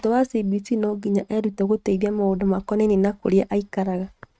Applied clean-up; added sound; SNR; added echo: neural mask model RNNoise.